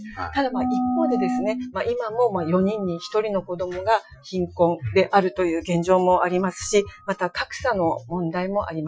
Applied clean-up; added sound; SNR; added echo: classical method Wiener filter.